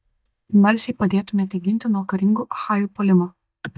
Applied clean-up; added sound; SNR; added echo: neural mask model DeepFilterNet 3.